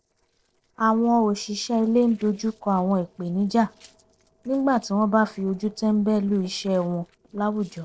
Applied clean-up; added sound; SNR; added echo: neural separator model SepFormer DNS4.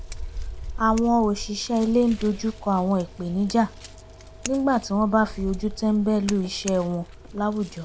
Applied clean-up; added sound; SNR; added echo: none; Scissors; 12 dB; none.